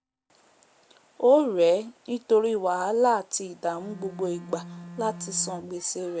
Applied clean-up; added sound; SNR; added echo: none; Bowed string instrument; 15 dB; none.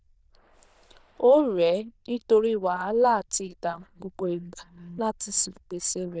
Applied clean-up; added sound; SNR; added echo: neural diffusion model UNIVERSE++.